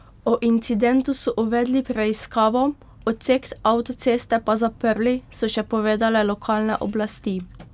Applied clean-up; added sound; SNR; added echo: none; none; none; none.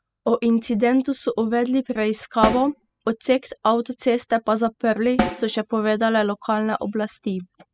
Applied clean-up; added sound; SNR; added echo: classical method spectral subtraction.